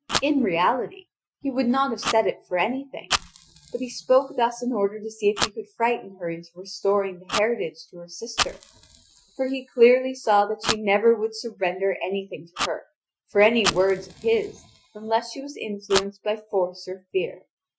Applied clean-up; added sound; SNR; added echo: classical method Wiener filter.